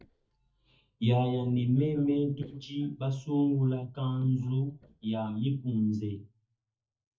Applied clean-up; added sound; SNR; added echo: neural mask model DeepFilterNet 3.